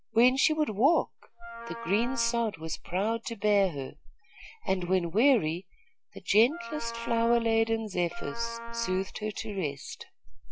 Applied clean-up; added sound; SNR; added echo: none; Wind instrument, woodwind instrument; 13 dB; none.